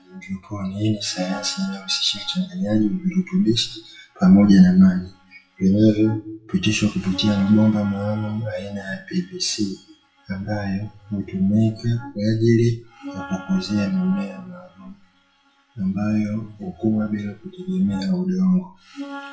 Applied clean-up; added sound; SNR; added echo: classical method WPE with log-MMSE.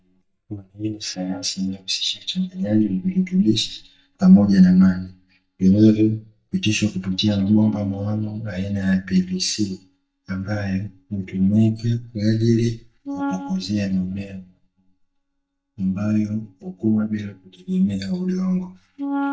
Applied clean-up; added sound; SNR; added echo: neural mask model DeepFilterNet 3.